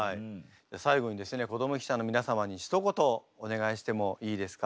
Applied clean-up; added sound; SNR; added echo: none; none; none; none.